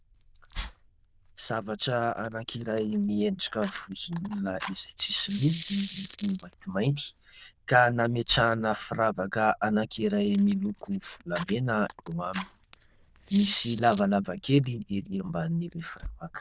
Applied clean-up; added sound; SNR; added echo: neural diffusion model UNIVERSE++.